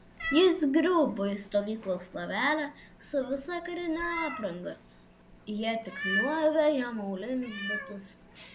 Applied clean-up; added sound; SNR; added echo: none; Meow; 11 dB; none.